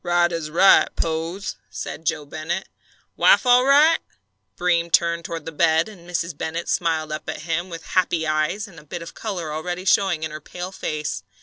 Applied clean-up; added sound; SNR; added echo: none; Cutlery, silverware; 15 dB; none.